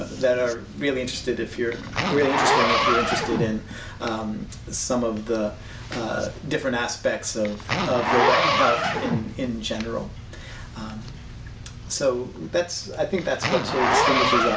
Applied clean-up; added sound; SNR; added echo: none; Zipper (clothing); 1 dB; none.